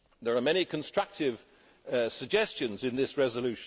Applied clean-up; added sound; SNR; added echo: none; none; none; none.